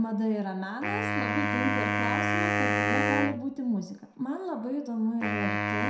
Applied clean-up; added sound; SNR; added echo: none; Wind instrument, woodwind instrument; -2 dB; reverberation time 0.6 s.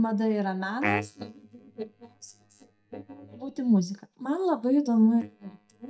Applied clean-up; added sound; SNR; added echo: neural mask model DeepFilterNet 3.